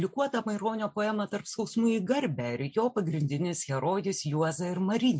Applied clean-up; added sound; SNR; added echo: none; none; none; none.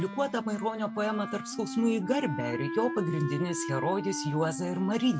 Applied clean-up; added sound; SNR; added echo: none; Wind instrument, woodwind instrument; 7 dB; none.